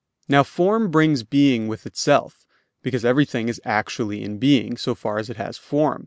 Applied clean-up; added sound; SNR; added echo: none; none; none; none.